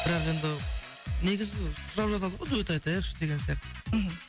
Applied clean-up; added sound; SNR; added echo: none; Crash cymbal; 14 dB; none.